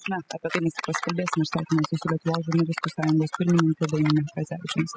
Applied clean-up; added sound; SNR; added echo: classical method spectral subtraction.